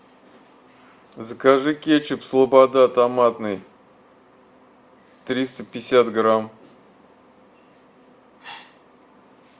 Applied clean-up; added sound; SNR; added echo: none; none; none; none.